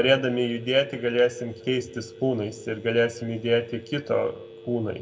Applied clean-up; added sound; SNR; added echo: none; Telephone; 19 dB; reverberation time 1.5 s.